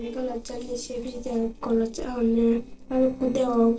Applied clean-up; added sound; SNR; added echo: neural separator model SepFormer DNS4.